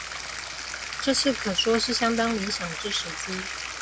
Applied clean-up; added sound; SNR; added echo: none; Bathtub (filling or washing); 6 dB; none.